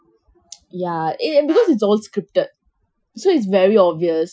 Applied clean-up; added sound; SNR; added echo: classical method Wiener filter.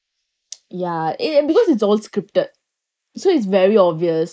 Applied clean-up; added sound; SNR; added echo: neural mask model Resemble Enhance denoiser.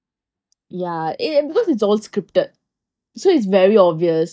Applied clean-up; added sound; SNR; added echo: neural mask model DeepFilterNet 3.